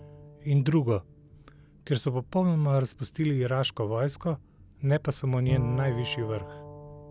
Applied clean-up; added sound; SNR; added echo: none; Bowed string instrument; 13 dB; none.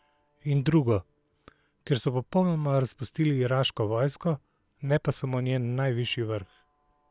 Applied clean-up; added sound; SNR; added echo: neural separator model SepFormer WHAM!.